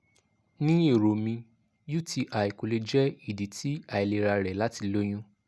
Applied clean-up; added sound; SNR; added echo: none; none; none; none.